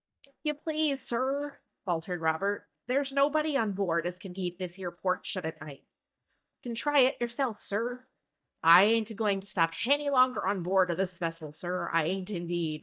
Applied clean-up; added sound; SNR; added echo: neural mask model DeepFilterNet 3.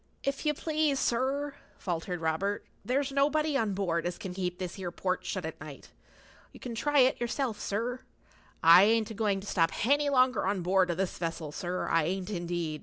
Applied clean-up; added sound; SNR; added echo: none; none; none; none.